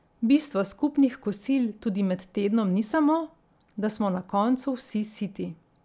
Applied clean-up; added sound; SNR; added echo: none; none; none; none.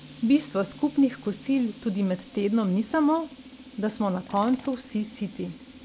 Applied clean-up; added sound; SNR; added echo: none; Tools; 19 dB; none.